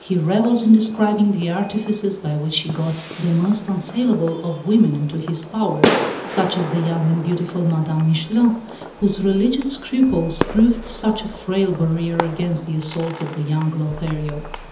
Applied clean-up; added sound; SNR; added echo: none; Fireworks; 10 dB; reverberation time 1.2 s.